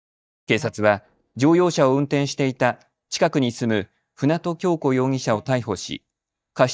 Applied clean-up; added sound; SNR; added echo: neural mask model DeepFilterNet 3.